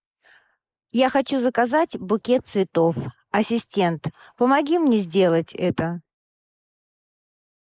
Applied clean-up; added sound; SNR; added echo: neural mask model Resemble Enhance denoiser.